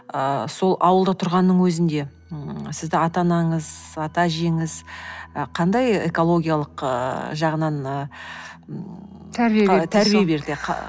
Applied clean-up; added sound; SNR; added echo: none; none; none; none.